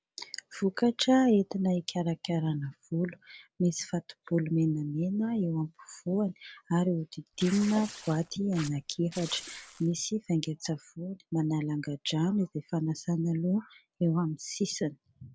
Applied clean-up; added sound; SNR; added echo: none; Tearing; 15 dB; none.